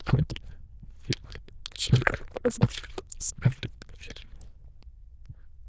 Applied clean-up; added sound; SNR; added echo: neural diffusion model UNIVERSE++.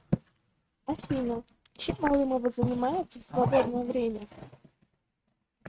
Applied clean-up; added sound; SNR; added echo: neural mask model RNNoise.